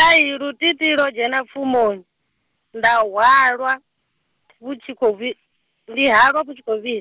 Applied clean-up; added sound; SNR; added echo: none; none; none; none.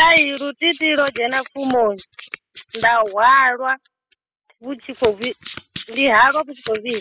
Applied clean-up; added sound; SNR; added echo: classical method spectral subtraction.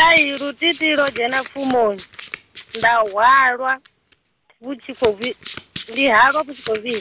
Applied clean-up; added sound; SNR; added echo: none; Domestic sounds, home sounds; 18 dB; none.